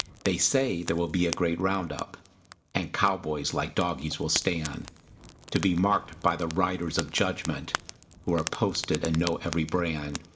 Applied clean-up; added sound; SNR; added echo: none; Fire; 13 dB; reverberation time 0.4 s.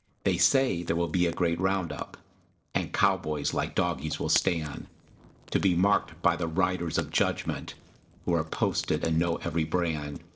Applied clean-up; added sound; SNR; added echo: neural separator model SepFormer DNS4.